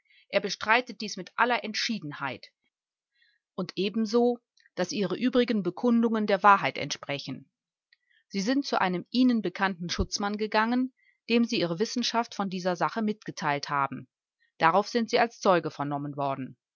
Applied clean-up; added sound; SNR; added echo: none; none; none; none.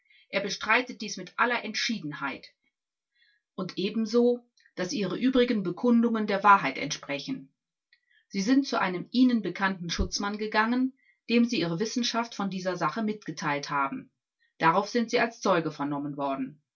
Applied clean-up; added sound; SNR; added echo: none; none; none; reverberation time 0.2 s.